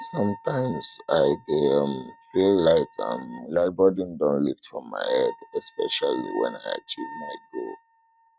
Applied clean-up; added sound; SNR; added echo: neural mask model RNNoise.